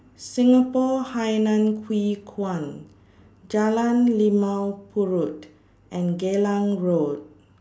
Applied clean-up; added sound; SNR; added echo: none; none; none; none.